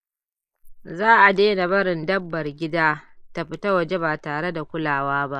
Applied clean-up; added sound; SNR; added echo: neural mask model Resemble Enhance denoiser.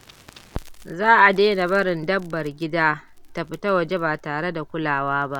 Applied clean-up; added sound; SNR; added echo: none; Crackle; 20 dB; none.